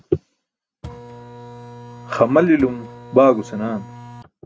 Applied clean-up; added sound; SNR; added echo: none; Printer; 16 dB; none.